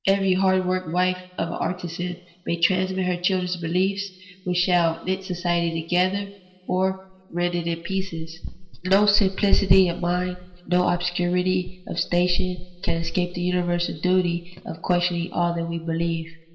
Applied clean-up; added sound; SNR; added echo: none; none; none; reverberation time 1.4 s.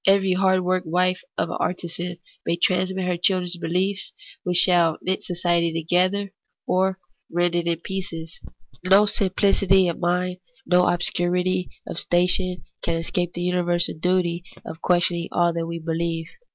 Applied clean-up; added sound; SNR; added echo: none; none; none; none.